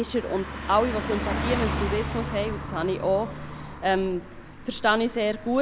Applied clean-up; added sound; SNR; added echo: none; Car passing by; 6 dB; none.